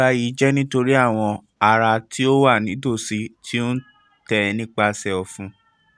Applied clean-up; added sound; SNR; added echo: none; none; none; none.